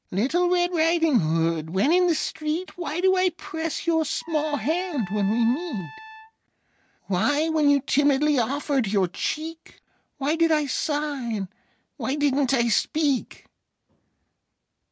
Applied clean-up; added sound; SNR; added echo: none; Trumpet; 17 dB; none.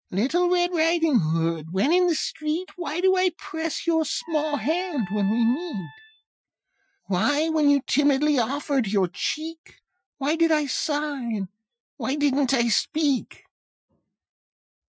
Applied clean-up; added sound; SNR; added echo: classical method Wiener filter.